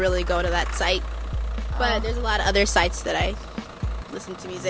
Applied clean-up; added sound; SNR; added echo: none; Engine starting / Bus; 17 dB; none.